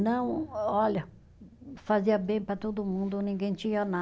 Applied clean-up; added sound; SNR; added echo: none; none; none; none.